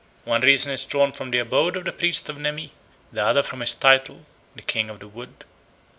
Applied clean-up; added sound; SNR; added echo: none; none; none; none.